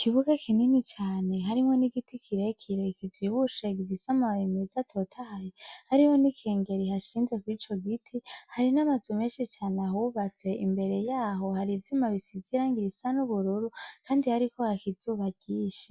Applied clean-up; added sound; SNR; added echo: none; none; none; none.